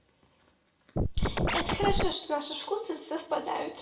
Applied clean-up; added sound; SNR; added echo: none; Scratching (performance technique); -4 dB; reverberation time 0.7 s.